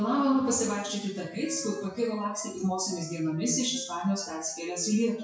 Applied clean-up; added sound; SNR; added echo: classical method WPE with log-MMSE.